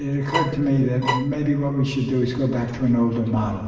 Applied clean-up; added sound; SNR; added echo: none; Bowed string instrument; 6 dB; reverberation time 1.2 s.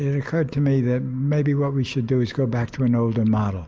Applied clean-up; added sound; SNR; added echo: none; none; none; none.